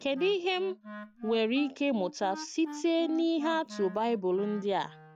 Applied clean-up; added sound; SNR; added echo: none; Wind instrument, woodwind instrument; 15 dB; none.